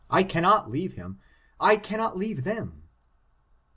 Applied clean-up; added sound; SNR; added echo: none; none; none; none.